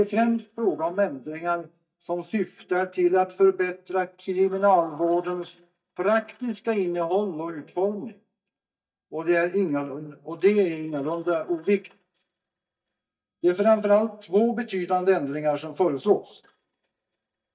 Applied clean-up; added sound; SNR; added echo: neural mask model DeepFilterNet 3.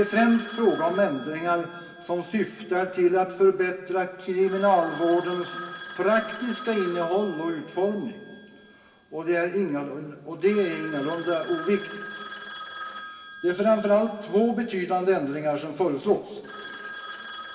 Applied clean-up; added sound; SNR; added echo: none; Telephone; 10 dB; reverberation time 2.0 s.